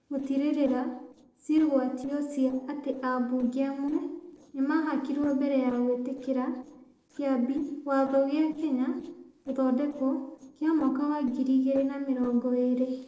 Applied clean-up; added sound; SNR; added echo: neural separator model SepFormer DNS4.